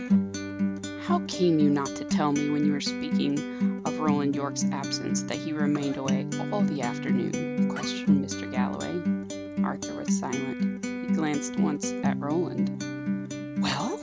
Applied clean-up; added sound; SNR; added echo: none; Acoustic guitar; -2 dB; none.